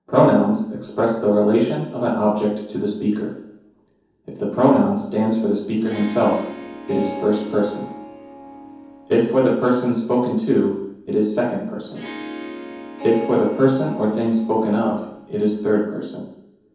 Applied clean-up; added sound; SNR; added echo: none; Harp; 14 dB; reverberation time 0.9 s.